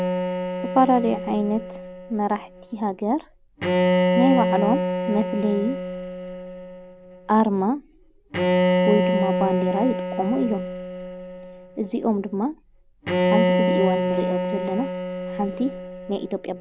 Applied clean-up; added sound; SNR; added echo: none; Bowed string instrument; 0 dB; none.